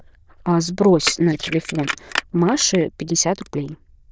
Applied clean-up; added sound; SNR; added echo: neural diffusion model UNIVERSE++.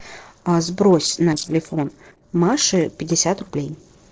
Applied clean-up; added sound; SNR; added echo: neural separator model SepFormer DNS4.